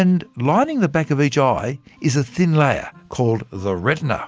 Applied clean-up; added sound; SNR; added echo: none; none; none; none.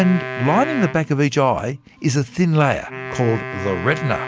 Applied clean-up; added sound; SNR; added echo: none; Wind instrument, woodwind instrument; 11 dB; none.